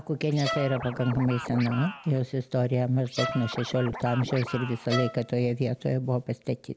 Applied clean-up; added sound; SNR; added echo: none; Scratching (performance technique) + Bowed string instrument; 10 dB; none.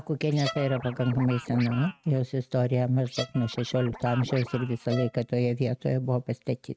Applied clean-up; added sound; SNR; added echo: neural mask model RNNoise.